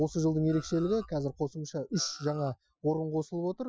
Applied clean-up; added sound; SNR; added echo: classical method Wiener filter.